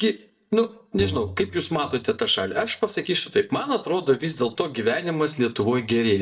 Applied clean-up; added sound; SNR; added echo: neural mask model DeepFilterNet 3.